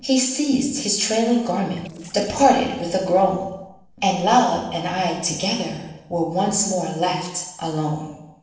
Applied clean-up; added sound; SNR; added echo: neural separator model SepFormer DNS4.